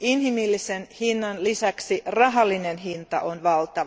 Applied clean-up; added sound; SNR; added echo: none; none; none; none.